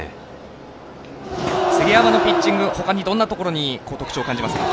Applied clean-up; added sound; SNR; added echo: none; none; none; none.